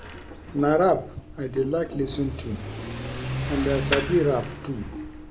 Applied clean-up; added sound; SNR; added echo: none; Accelerating, revving, vroom / Car + Wood; 6 dB; none.